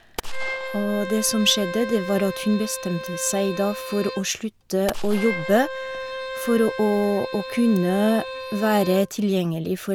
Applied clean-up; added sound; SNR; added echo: none; Gunshot, gunfire + Bowed string instrument; 8 dB; none.